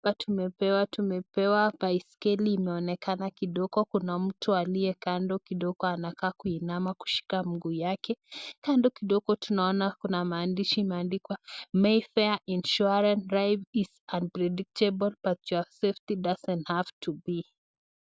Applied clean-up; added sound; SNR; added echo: none; none; none; none.